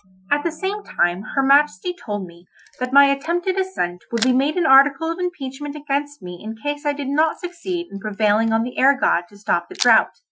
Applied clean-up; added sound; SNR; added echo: classical method Wiener filter.